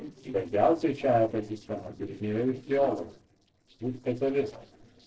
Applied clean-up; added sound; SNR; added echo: neural separator model SepFormer DNS4.